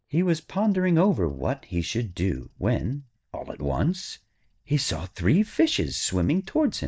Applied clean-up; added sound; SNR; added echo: neural mask model DeepFilterNet 3.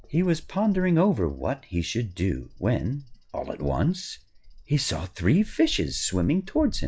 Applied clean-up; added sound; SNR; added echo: classical method log-MMSE.